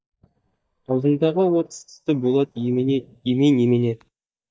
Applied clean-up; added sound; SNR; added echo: neural mask model DeepFilterNet 3.